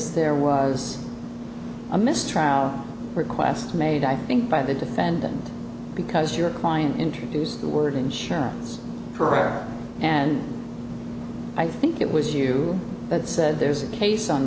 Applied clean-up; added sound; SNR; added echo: none; none; none; none.